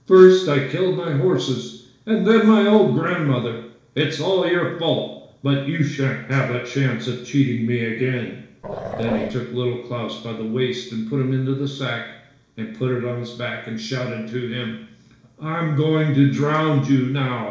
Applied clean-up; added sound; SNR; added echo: neural separator model SepFormer DNS4.